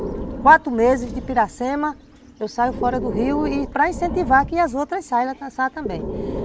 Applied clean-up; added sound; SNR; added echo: none; Breathing; 9 dB; none.